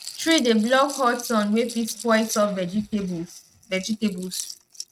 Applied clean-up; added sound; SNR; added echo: neural mask model RNNoise.